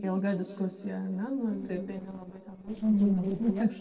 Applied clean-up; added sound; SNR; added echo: neural separator model SepFormer DNS4.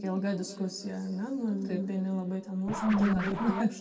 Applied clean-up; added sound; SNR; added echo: none; Scratching (performance technique); 10 dB; reverberation time 2.2 s.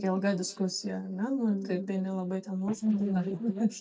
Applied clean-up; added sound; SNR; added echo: neural mask model DeepFilterNet 3.